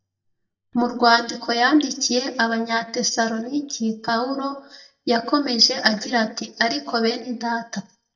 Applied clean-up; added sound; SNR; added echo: neural mask model DeepFilterNet 3.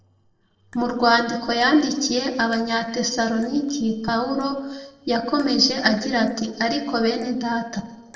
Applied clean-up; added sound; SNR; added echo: neural separator model SepFormer DNS4.